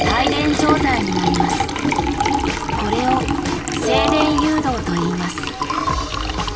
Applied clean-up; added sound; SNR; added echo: none; Liquid; 1 dB; reverberation time 2.3 s.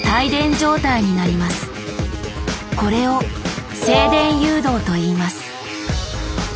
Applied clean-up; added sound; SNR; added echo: none; none; none; none.